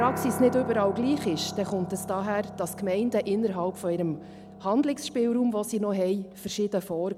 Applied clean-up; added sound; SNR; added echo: none; Piano; 11 dB; none.